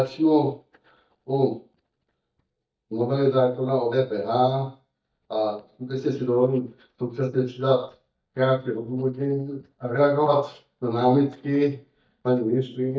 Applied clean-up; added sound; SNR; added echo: neural mask model DeepFilterNet 3.